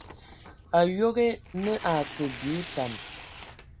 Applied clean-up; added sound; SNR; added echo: none; Tearing; 13 dB; none.